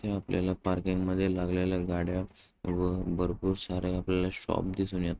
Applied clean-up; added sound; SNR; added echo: neural mask model RNNoise.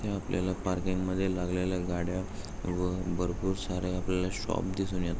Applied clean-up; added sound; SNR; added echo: none; Bird; 5 dB; none.